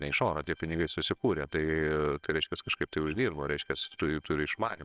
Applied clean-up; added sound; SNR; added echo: neural separator model SepFormer WHAMR!.